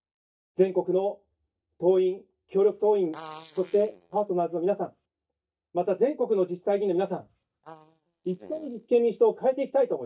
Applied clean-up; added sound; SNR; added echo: neural mask model DeepFilterNet 3.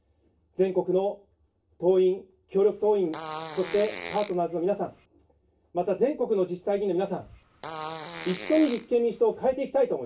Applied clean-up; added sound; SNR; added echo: none; Fart; 13 dB; reverberation time 0.2 s.